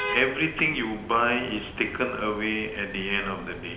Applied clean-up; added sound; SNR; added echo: none; Traffic noise, roadway noise / Vehicle horn, car horn, honking; 11 dB; reverberation time 0.8 s.